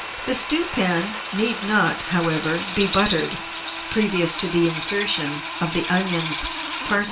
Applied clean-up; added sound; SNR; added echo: none; Drill; 6 dB; reverberation time 0.2 s.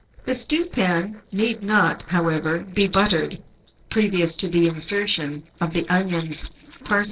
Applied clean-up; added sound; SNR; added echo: neural separator model SepFormer DNS4.